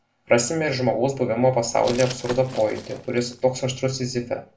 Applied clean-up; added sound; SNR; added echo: none; Glass; 17 dB; reverberation time 0.3 s.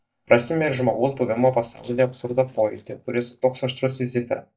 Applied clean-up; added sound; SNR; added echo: neural mask model DeepFilterNet 3.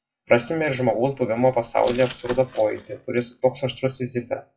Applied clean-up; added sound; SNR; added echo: classical method WPE with log-MMSE.